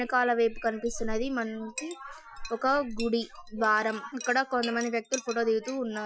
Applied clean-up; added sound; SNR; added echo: classical method Wiener filter.